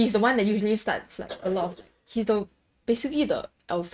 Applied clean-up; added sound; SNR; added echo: neural mask model RNNoise.